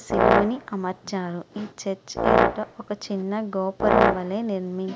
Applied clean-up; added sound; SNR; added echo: none; Brass instrument; -5 dB; none.